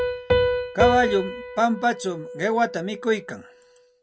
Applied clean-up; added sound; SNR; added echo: none; Piano; 1 dB; none.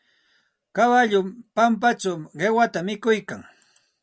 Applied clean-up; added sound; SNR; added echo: none; none; none; none.